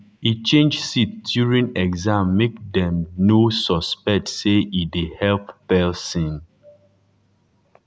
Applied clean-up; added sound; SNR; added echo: none; none; none; none.